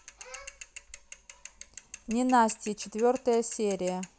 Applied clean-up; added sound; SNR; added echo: none; Mechanisms / Bicycle; 18 dB; none.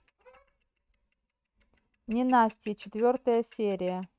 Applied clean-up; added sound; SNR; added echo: neural mask model RNNoise.